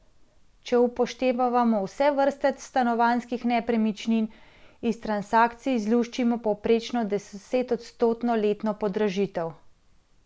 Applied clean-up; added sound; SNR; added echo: none; none; none; none.